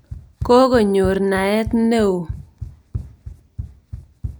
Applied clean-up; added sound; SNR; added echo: none; Run; 13 dB; none.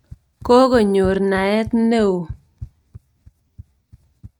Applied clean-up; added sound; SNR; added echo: neural mask model RNNoise.